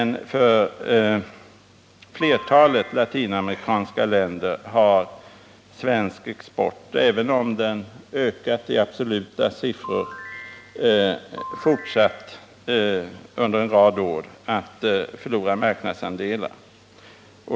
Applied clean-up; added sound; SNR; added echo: none; Ringtone / Chime; 15 dB; none.